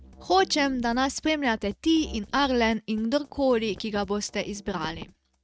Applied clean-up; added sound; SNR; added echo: neural mask model RNNoise.